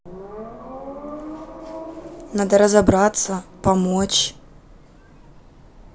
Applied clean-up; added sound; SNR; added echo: none; none; none; none.